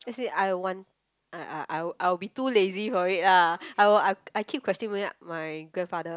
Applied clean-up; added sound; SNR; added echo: none; none; none; none.